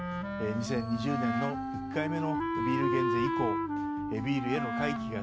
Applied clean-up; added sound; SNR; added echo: none; Wind instrument, woodwind instrument; -2 dB; none.